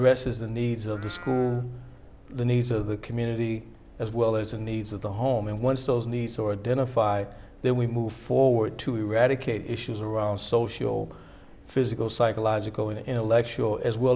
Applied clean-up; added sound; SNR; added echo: none; Livestock, farm animals, working animals; 19 dB; none.